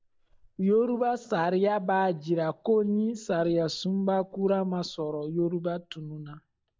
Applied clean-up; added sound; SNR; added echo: neural mask model DeepFilterNet 3.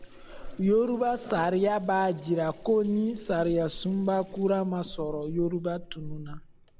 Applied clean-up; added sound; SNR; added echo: none; Sink (filling or washing) / Water tap, faucet; 16 dB; none.